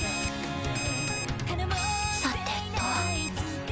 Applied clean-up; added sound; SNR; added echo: none; Alarm; 6 dB; none.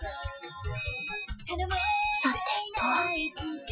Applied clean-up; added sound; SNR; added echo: classical method Wiener filter.